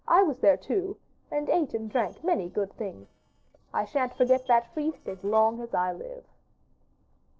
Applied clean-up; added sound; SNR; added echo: neural separator model SepFormer DNS4.